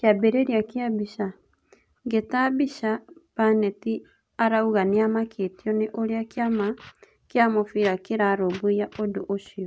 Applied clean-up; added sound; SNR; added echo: none; none; none; none.